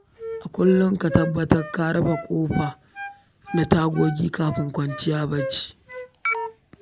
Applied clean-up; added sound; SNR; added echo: none; Wind instrument, woodwind instrument; 12 dB; none.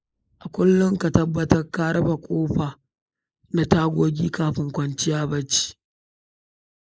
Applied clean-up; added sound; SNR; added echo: neural mask model Resemble Enhance denoiser.